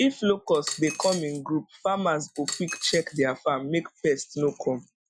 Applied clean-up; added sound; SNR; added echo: classical method Wiener filter.